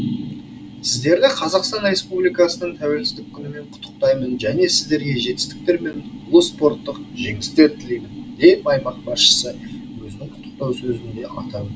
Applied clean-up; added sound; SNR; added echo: none; none; none; none.